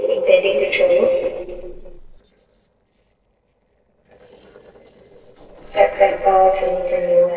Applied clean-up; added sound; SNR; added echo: neural separator model SepFormer DNS4.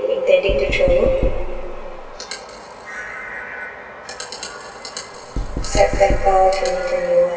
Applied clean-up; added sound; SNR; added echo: none; Knock; 3 dB; reverberation time 2.6 s.